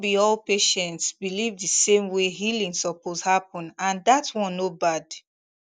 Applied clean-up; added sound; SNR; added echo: none; none; none; none.